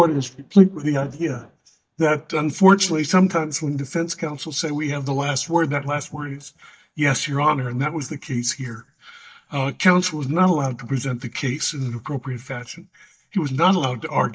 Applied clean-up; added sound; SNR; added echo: neural mask model DeepFilterNet 3.